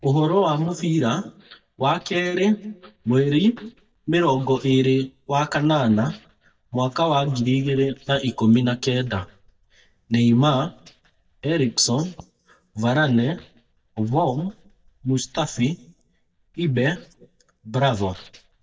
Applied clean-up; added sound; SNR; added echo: neural mask model DeepFilterNet 3.